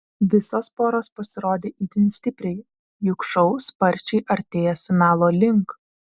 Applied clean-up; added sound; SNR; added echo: none; none; none; none.